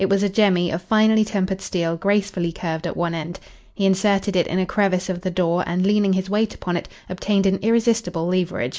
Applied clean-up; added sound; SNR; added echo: none; none; none; none.